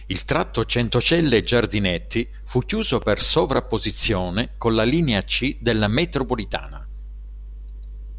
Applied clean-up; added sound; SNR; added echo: none; none; none; none.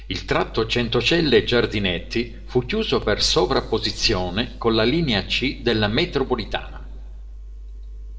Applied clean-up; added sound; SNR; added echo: none; none; none; reverberation time 1.0 s.